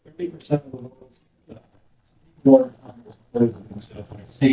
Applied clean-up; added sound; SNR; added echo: neural mask model DeepFilterNet 3.